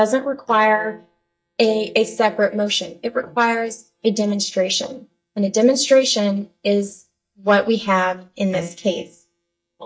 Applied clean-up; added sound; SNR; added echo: neural mask model DeepFilterNet 3.